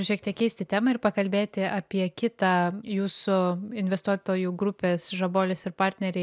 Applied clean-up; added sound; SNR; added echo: none; none; none; none.